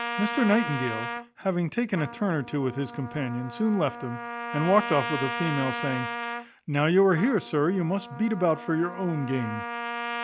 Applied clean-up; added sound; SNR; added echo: none; Trumpet; 8 dB; none.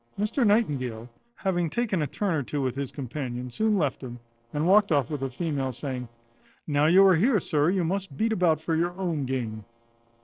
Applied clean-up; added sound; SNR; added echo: neural separator model SepFormer DNS4.